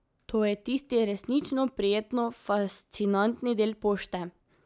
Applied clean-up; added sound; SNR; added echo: none; none; none; none.